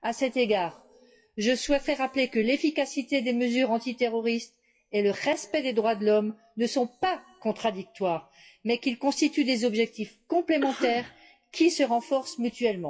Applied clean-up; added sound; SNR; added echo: classical method WPE with log-MMSE.